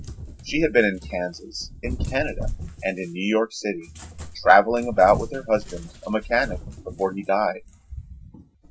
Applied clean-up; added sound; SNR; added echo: none; Cat; 13 dB; none.